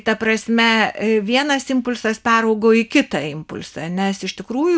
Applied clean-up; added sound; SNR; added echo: none; none; none; none.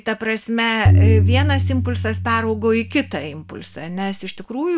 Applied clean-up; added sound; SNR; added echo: none; Tabla; -3 dB; none.